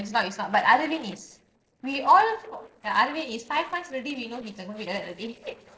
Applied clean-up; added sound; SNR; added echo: neural separator model SepFormer DNS4.